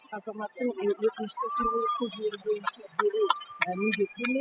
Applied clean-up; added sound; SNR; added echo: classical method spectral subtraction.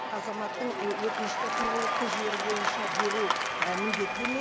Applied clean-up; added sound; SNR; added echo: none; Applause / Crowd / Cheering; -3 dB; none.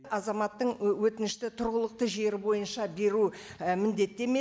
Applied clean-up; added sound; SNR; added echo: none; none; none; none.